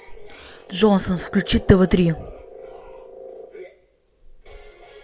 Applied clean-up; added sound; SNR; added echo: none; none; none; none.